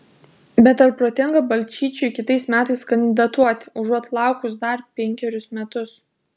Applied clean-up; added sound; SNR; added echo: none; none; none; none.